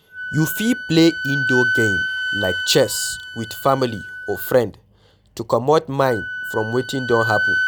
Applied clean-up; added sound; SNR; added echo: none; Wind instrument, woodwind instrument; 5 dB; none.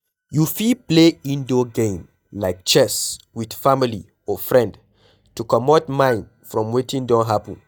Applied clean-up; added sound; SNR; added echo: neural mask model DeepFilterNet 3.